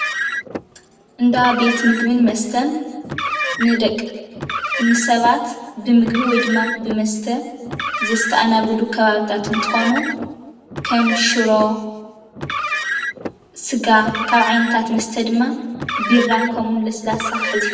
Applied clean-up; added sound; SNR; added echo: none; Car; 6 dB; reverberation time 1.2 s.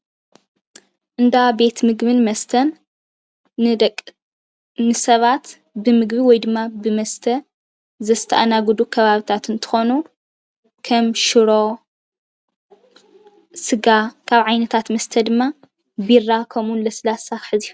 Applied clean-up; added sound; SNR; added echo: none; none; none; none.